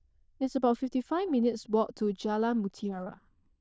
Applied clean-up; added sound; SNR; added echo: neural diffusion model UNIVERSE++.